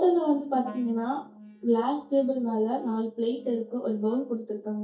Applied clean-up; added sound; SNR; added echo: neural mask model DeepFilterNet 3.